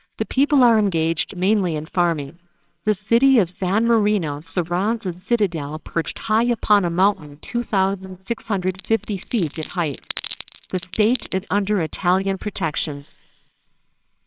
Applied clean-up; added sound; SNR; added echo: neural separator model SepFormer WHAMR!.